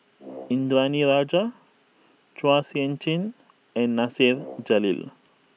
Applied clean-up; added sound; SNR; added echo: none; Brass instrument; 20 dB; none.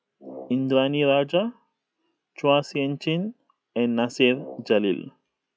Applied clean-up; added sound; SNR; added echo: classical method log-MMSE.